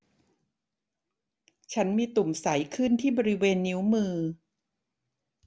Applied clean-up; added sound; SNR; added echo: none; none; none; none.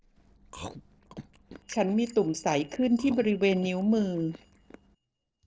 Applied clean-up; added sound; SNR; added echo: neural separator model SepFormer DNS4.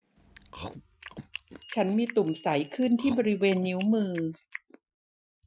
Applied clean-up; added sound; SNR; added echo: classical method Wiener filter.